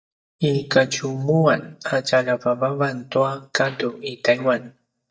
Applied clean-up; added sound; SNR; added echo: neural mask model DeepFilterNet 3.